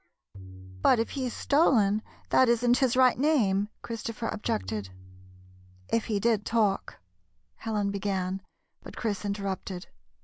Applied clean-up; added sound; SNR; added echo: none; Tabla; 19 dB; none.